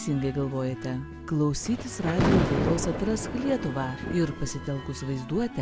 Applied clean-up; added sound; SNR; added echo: none; Thunder; 1 dB; none.